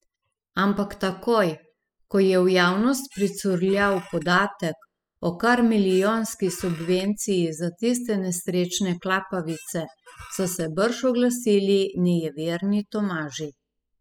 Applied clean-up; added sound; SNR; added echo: classical method spectral subtraction.